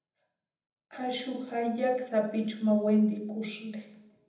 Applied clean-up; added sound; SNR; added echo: none; none; none; reverberation time 0.8 s.